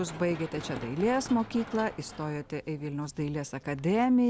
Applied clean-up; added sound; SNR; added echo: none; Run; 16 dB; none.